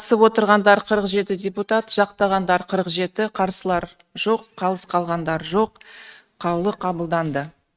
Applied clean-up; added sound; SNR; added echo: neural mask model RNNoise.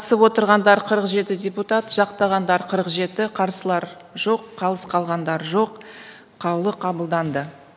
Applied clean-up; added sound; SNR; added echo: none; none; none; none.